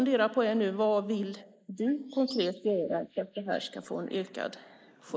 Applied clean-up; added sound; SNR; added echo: neural mask model Resemble Enhance denoiser.